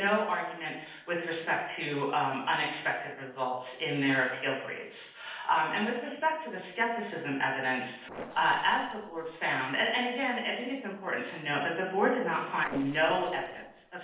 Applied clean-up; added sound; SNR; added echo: neural separator model SepFormer DNS4.